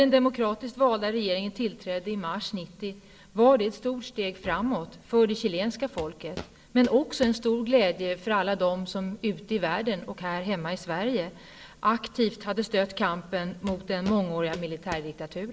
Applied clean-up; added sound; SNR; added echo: none; Walk, footsteps; 16 dB; reverberation time 1.0 s.